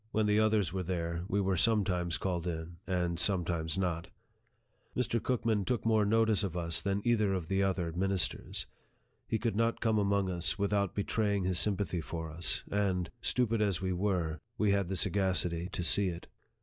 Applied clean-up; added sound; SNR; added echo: none; none; none; none.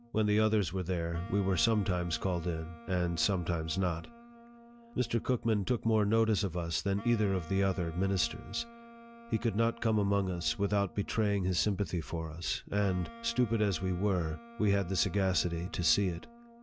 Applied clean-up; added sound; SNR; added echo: none; Wind instrument, woodwind instrument; 20 dB; none.